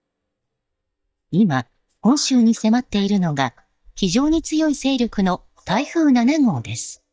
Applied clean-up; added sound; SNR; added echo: neural mask model DeepFilterNet 3.